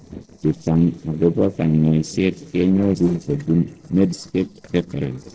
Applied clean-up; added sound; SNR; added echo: neural separator model SepFormer DNS4.